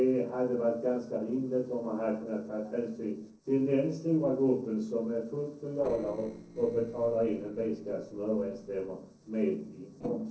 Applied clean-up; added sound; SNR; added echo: neural separator model SepFormer DNS4.